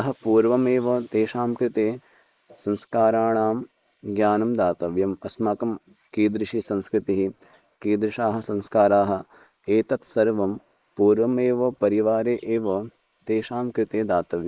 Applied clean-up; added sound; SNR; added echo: neural mask model Resemble Enhance denoiser.